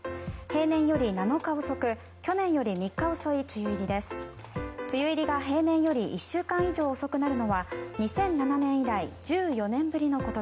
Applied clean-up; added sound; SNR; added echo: none; none; none; none.